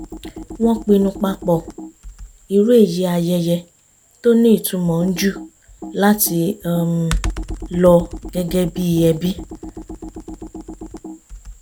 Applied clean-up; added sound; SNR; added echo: none; Computer keyboard; 13 dB; none.